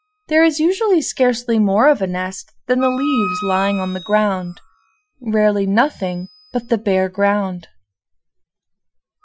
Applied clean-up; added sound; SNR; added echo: classical method Wiener filter.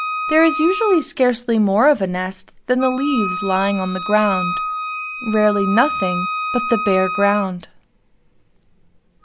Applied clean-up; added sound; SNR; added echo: none; Wind instrument, woodwind instrument; 7 dB; none.